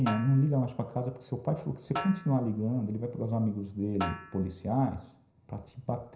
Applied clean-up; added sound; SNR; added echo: none; Snare drum; 13 dB; reverberation time 0.5 s.